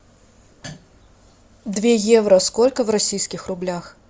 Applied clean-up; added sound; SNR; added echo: none; none; none; none.